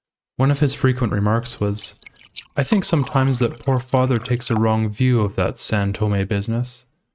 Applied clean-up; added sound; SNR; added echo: neural mask model RNNoise.